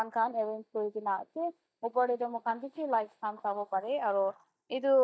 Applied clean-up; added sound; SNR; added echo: neural mask model DeepFilterNet 3.